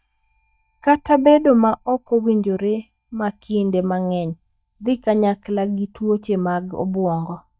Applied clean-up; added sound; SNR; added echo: neural mask model DeepFilterNet 3.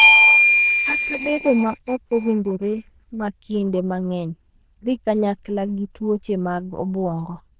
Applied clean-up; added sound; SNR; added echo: neural diffusion model UNIVERSE++.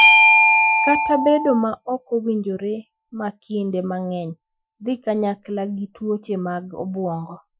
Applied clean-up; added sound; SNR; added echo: classical method Wiener filter.